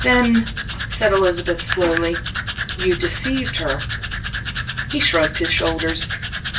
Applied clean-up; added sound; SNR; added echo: none; Domestic sounds, home sounds; 4 dB; reverberation time 0.2 s.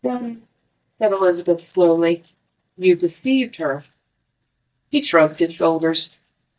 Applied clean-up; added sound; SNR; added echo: neural mask model DeepFilterNet 3.